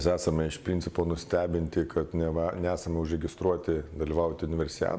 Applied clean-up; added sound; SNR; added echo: none; none; none; none.